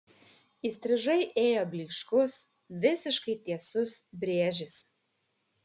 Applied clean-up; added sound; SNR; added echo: none; none; none; none.